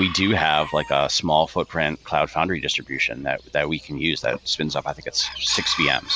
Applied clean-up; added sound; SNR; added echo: none; Chicken, rooster; 14 dB; none.